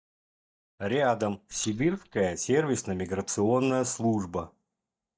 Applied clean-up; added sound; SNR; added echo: neural mask model DeepFilterNet 3.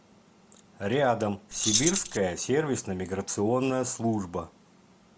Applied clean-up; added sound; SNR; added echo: none; Keys jangling; -1 dB; none.